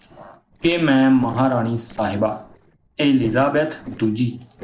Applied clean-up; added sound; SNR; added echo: neural separator model SepFormer DNS4.